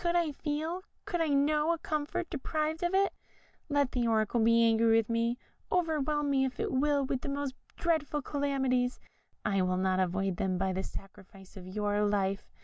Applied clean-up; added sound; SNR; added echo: none; none; none; none.